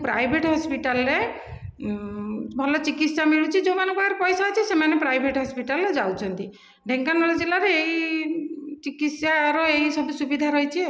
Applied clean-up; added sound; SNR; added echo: none; none; none; none.